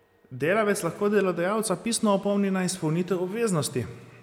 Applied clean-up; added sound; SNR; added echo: none; none; none; none.